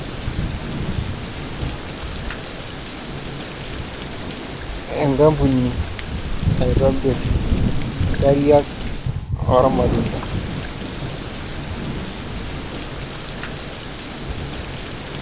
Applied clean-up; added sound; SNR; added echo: none; Thunder / Rain; 5 dB; none.